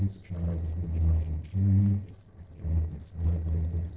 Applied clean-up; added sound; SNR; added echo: neural separator model SepFormer DNS4.